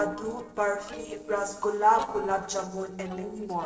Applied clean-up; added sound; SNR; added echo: neural separator model SepFormer DNS4.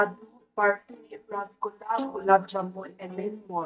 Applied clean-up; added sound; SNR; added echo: neural mask model DeepFilterNet 3.